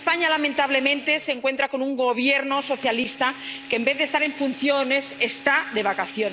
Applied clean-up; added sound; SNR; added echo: none; Drill; 16 dB; none.